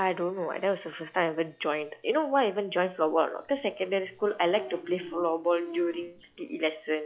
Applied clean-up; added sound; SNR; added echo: classical method log-MMSE.